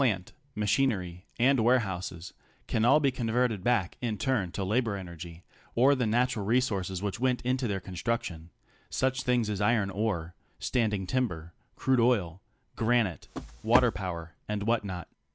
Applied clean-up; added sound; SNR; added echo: none; Walk, footsteps; 4 dB; none.